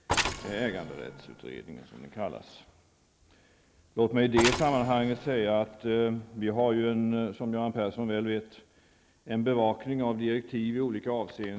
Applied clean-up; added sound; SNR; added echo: none; Mechanisms; 5 dB; none.